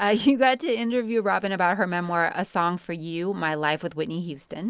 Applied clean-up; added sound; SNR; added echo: none; none; none; none.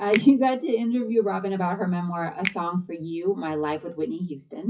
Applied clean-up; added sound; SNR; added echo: classical method WPE with log-MMSE.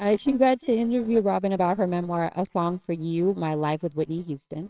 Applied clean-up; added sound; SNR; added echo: neural separator model SepFormer WHAMR!.